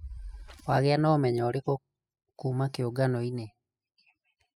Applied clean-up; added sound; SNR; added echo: classical method spectral subtraction.